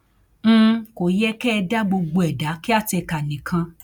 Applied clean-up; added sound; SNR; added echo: none; none; none; none.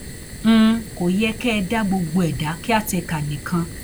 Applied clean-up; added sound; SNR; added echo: none; Fire; 14 dB; none.